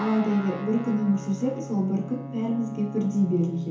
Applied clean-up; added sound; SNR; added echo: none; Guitar; 12 dB; reverberation time 0.7 s.